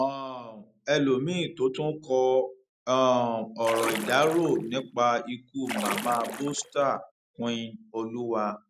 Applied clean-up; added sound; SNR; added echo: none; Splash, splatter; 8 dB; none.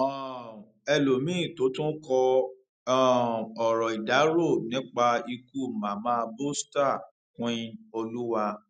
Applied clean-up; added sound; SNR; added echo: none; none; none; none.